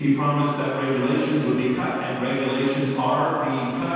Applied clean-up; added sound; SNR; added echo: none; none; none; reverberation time 2.1 s.